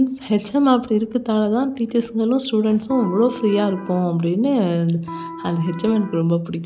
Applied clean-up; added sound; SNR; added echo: none; Electric guitar; 14 dB; none.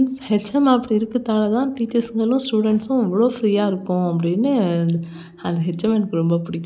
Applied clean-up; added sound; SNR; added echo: none; none; none; none.